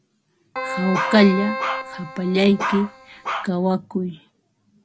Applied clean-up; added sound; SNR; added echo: none; Bark + Keyboard (musical); 5 dB; none.